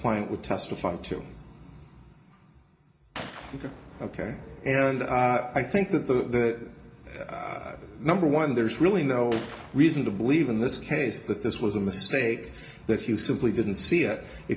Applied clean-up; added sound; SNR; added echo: none; Gunshot, gunfire; 19 dB; reverberation time 0.4 s.